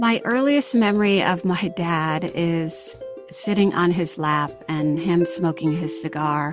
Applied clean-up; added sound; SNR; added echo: none; none; none; none.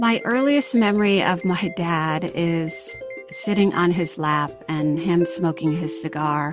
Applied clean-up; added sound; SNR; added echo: none; Alarm; 20 dB; none.